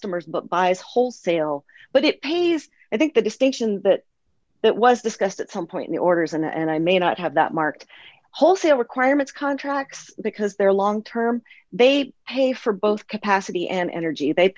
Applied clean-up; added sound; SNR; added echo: none; none; none; none.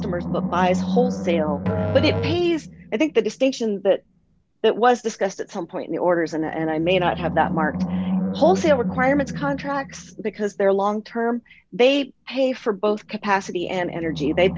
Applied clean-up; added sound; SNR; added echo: none; Musical instrument + Animal; 7 dB; none.